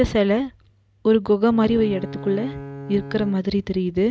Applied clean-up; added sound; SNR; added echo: none; Bowed string instrument; 14 dB; none.